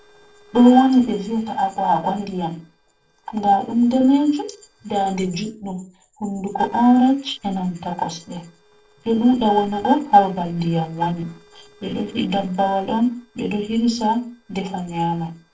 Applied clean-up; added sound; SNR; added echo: neural separator model SepFormer DNS4.